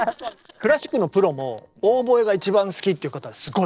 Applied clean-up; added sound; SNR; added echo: neural separator model SepFormer DNS4.